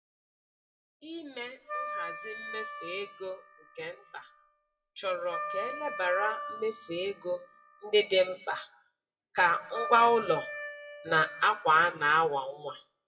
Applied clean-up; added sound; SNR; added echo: classical method WPE with log-MMSE.